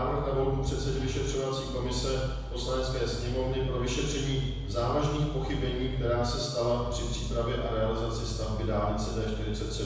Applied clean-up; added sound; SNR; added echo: none; Growling; 4 dB; reverberation time 1.1 s.